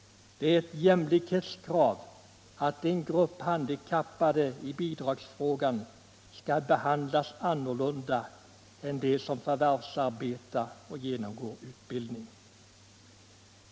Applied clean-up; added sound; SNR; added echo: none; none; none; none.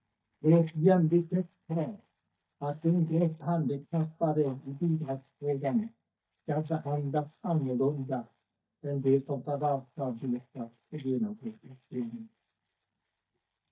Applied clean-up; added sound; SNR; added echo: neural mask model DeepFilterNet 3.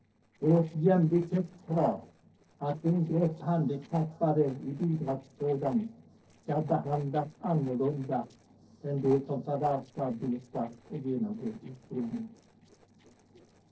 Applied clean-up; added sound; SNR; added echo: neural separator model SepFormer DNS4.